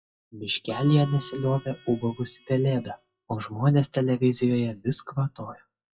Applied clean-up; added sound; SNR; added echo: classical method WPE with log-MMSE.